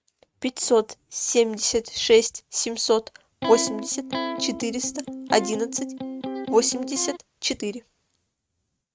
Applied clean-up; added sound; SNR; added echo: neural mask model RNNoise.